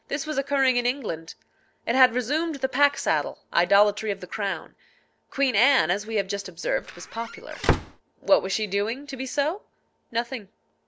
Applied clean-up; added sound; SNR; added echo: none; Squeak / Slam / Wood; 2 dB; none.